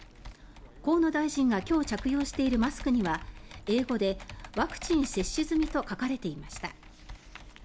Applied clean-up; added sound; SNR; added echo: none; Computer keyboard; 13 dB; none.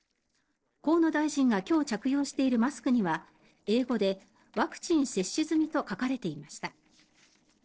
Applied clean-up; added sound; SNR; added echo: neural separator model SepFormer DNS4.